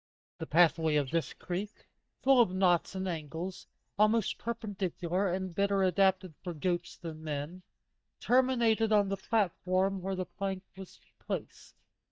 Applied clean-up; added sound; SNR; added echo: neural mask model DeepFilterNet 3.